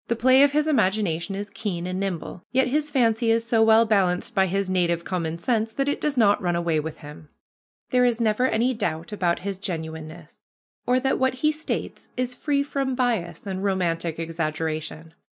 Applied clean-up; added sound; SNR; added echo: none; none; none; none.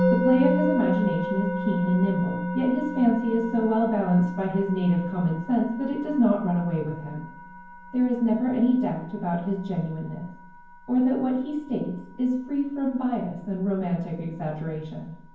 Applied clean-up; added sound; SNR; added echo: none; Musical instrument; 7 dB; reverberation time 0.9 s.